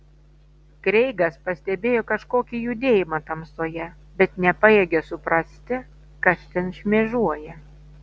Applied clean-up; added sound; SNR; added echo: none; none; none; none.